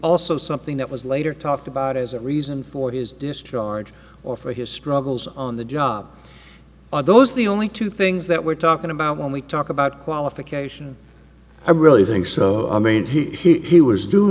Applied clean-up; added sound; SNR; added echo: none; none; none; none.